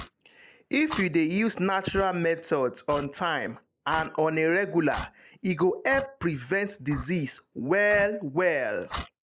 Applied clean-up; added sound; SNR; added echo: neural mask model Resemble Enhance denoiser.